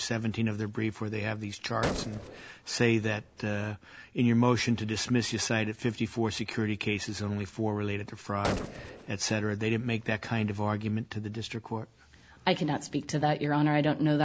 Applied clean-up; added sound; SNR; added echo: none; Gunshot, gunfire; 10 dB; none.